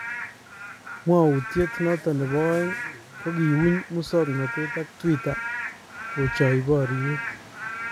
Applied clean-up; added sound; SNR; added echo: none; Rain / Frog; 9 dB; none.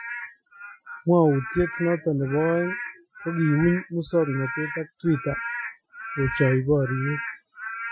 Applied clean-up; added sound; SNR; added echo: classical method Wiener filter.